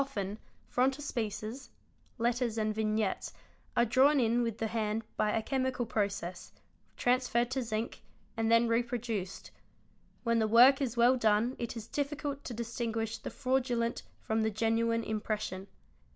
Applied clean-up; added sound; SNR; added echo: none; none; none; none.